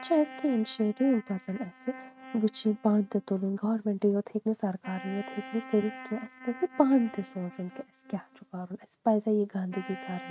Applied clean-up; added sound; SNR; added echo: neural mask model RNNoise.